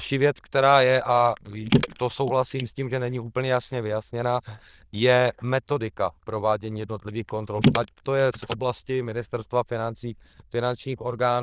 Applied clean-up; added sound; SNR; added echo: neural diffusion model UNIVERSE++.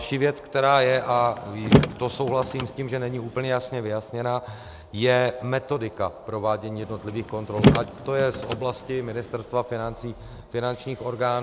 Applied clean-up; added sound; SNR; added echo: none; Car; 1 dB; none.